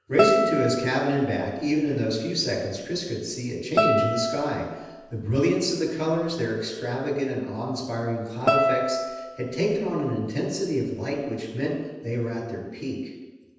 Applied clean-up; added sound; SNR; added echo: none; Guitar; 3 dB; reverberation time 1.1 s.